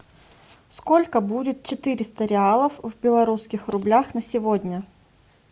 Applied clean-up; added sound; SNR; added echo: none; none; none; none.